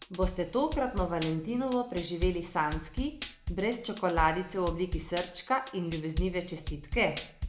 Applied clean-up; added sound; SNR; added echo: none; Drum kit; 7 dB; none.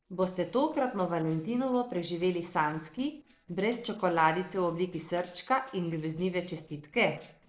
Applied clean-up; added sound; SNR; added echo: neural separator model SepFormer DNS4.